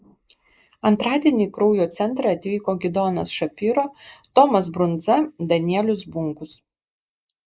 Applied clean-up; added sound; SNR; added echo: neural mask model Resemble Enhance denoiser.